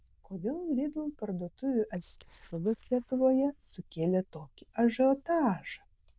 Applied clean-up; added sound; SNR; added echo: neural diffusion model UNIVERSE++.